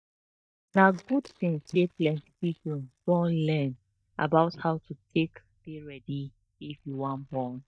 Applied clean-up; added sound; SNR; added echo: neural mask model DeepFilterNet 3.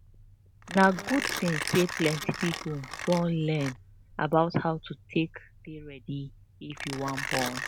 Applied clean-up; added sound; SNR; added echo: none; Mechanisms; 9 dB; none.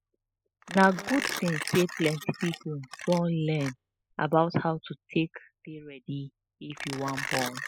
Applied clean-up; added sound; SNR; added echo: classical method spectral subtraction.